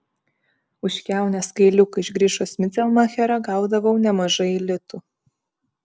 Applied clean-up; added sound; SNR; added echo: none; none; none; none.